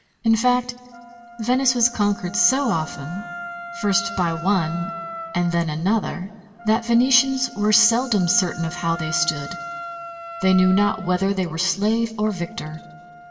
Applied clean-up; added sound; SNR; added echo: none; Wind instrument, woodwind instrument; 14 dB; reverberation time 1.5 s.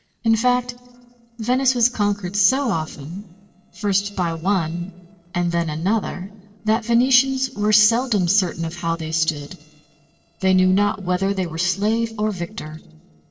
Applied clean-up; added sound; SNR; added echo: neural separator model SepFormer DNS4.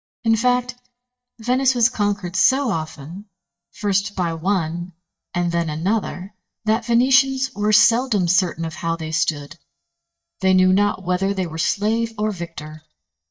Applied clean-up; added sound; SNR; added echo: neural mask model DeepFilterNet 3.